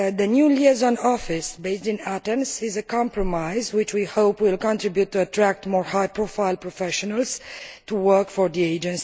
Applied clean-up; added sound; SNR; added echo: none; none; none; none.